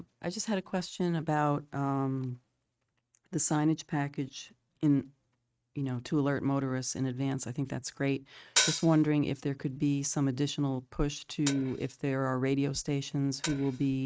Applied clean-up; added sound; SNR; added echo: neural mask model RNNoise.